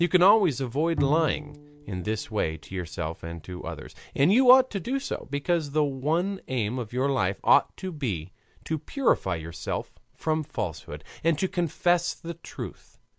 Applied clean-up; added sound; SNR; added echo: none; Bowed string instrument; 10 dB; none.